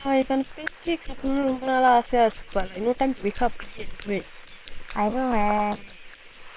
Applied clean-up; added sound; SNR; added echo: neural separator model SepFormer WHAM!.